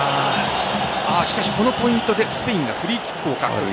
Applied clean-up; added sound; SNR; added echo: none; none; none; none.